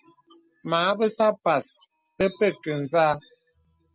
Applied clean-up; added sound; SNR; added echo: none; none; none; none.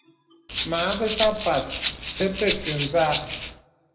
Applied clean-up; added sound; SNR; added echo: none; Rattle (instrument); 5 dB; reverberation time 0.9 s.